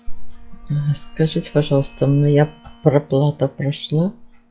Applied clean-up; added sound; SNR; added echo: classical method log-MMSE.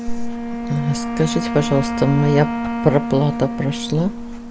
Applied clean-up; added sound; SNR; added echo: none; Wind instrument, woodwind instrument; 5 dB; none.